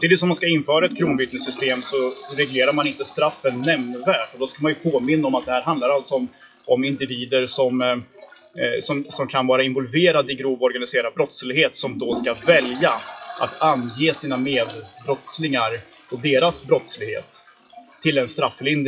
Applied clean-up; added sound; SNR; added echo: classical method WPE with log-MMSE.